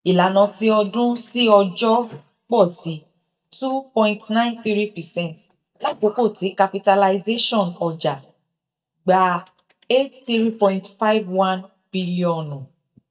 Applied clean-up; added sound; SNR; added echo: neural mask model DeepFilterNet 3.